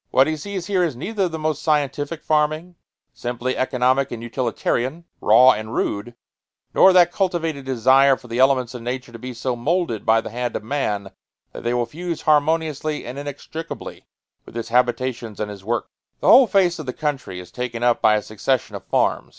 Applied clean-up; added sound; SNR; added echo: none; none; none; none.